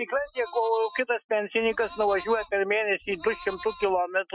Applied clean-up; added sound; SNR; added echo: classical method Wiener filter.